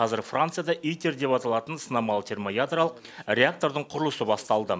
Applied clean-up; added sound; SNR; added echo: none; none; none; none.